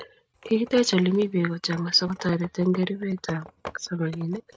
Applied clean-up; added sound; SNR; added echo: neural mask model RNNoise.